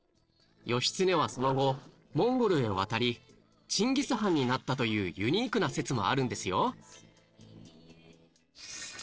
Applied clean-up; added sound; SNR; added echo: neural separator model SepFormer DNS4.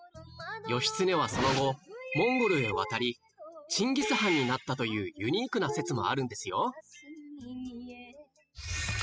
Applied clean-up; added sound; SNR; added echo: classical method spectral subtraction.